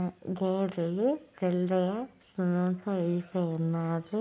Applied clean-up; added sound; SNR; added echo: none; none; none; none.